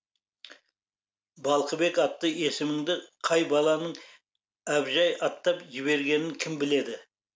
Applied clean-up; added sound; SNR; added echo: none; none; none; none.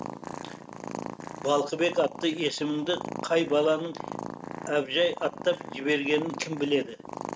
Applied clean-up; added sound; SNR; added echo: neural mask model RNNoise.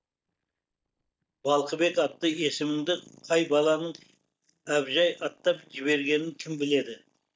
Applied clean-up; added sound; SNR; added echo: neural mask model DeepFilterNet 3.